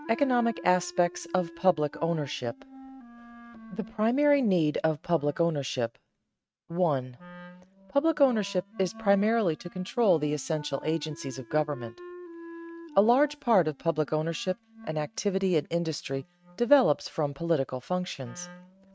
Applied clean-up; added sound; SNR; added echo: neural mask model RNNoise.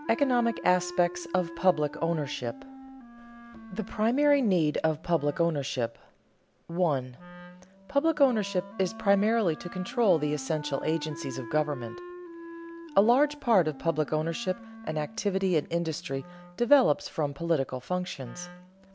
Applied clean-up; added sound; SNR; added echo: none; Wind instrument, woodwind instrument; 16 dB; none.